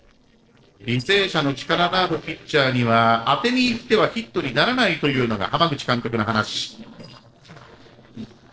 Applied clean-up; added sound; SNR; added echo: neural separator model SepFormer DNS4.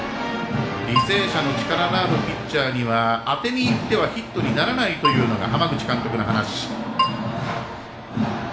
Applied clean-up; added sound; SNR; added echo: none; Keyboard (musical); 4 dB; reverberation time 0.6 s.